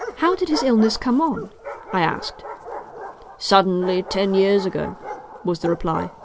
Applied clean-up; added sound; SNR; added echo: none; Bark; 12 dB; none.